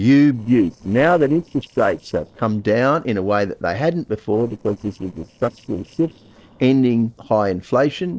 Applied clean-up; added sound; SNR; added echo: neural separator model SepFormer DNS4.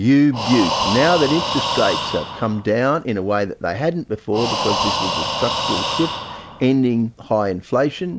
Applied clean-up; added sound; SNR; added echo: none; Breathing; 5 dB; none.